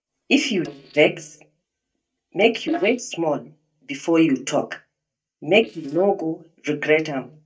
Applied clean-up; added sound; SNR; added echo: neural mask model DeepFilterNet 3.